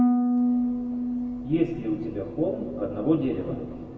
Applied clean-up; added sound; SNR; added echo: none; Harp; -1 dB; reverberation time 2.0 s.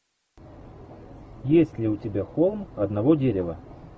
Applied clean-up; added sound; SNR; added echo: none; none; none; none.